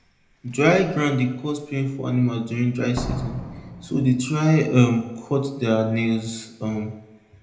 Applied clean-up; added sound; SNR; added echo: none; Slam; 17 dB; reverberation time 0.7 s.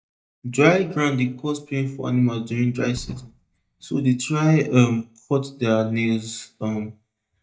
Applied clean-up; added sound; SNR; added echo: neural mask model DeepFilterNet 3.